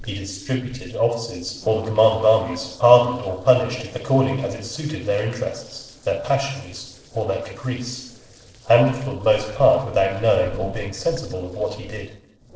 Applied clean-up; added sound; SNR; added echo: neural separator model SepFormer DNS4.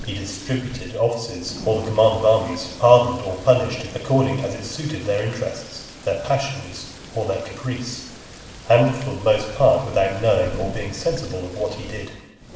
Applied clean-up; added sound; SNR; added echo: none; Thunder / Rain; 15 dB; reverberation time 0.9 s.